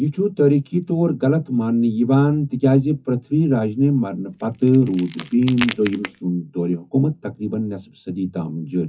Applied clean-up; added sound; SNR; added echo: classical method WPE with log-MMSE.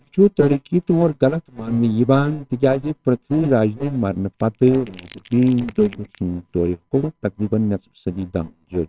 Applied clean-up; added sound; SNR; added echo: neural separator model SepFormer WHAMR!.